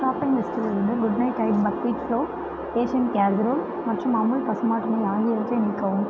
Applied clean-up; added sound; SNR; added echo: none; Bowed string instrument; 13 dB; none.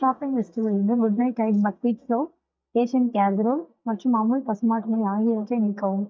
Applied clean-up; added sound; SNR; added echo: neural mask model DeepFilterNet 3.